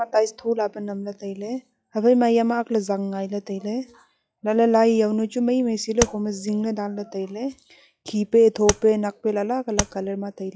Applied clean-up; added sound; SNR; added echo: classical method log-MMSE.